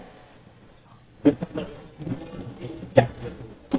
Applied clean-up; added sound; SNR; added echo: neural mask model DeepFilterNet 3.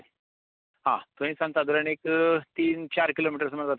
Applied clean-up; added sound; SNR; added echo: none; none; none; none.